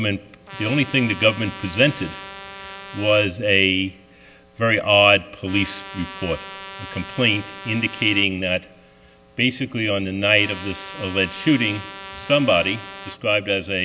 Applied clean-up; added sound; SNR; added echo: none; Trumpet; 15 dB; none.